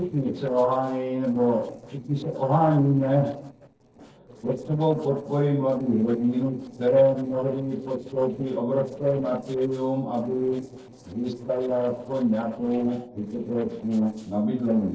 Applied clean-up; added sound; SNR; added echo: neural separator model SepFormer DNS4.